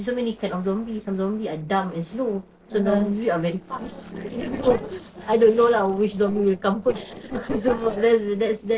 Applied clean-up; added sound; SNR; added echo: neural separator model SepFormer DNS4.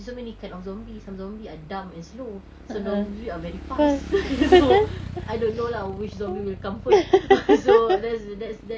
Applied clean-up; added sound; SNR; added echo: none; Motorcycle / Engine; 15 dB; none.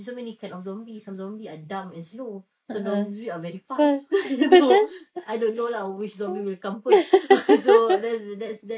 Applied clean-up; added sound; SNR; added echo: neural mask model Resemble Enhance denoiser.